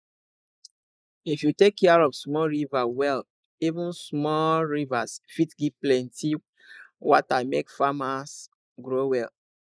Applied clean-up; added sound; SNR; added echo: neural mask model Resemble Enhance denoiser.